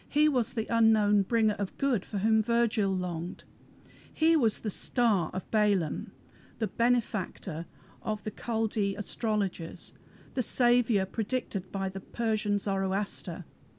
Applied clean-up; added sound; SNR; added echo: none; none; none; none.